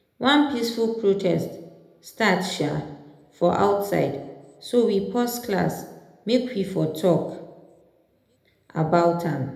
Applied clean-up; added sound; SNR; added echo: none; none; none; reverberation time 0.7 s.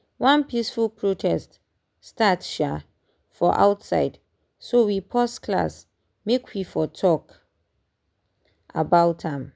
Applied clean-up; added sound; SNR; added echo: none; none; none; none.